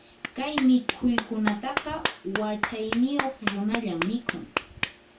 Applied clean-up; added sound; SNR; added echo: none; Clapping; 5 dB; reverberation time 0.2 s.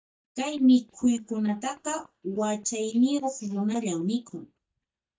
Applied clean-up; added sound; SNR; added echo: neural mask model DeepFilterNet 3.